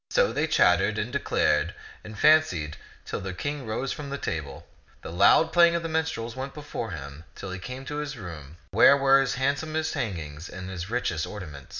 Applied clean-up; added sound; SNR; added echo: none; none; none; none.